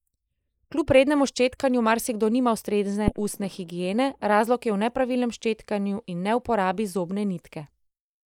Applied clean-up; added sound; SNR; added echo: neural mask model Resemble Enhance denoiser.